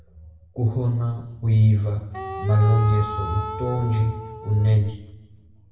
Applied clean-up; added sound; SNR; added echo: none; Wind instrument, woodwind instrument; 11 dB; reverberation time 0.9 s.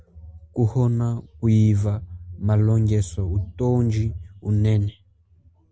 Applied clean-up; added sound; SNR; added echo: none; none; none; none.